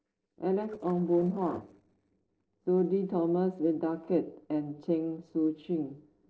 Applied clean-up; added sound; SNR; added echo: neural separator model SepFormer DNS4.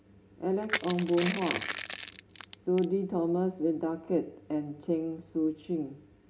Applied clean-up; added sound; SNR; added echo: none; Crushing; 5 dB; reverberation time 0.3 s.